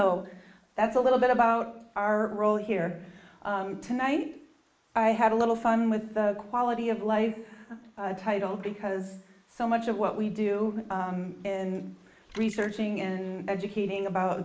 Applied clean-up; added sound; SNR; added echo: neural mask model Resemble Enhance denoiser.